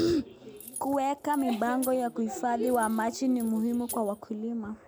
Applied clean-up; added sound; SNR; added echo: none; Keys jangling; 17 dB; none.